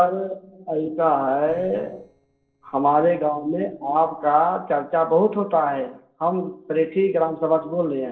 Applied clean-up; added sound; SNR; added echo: neural separator model SepFormer DNS4.